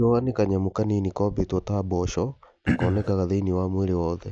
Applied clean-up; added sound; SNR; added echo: none; Cough; 1 dB; none.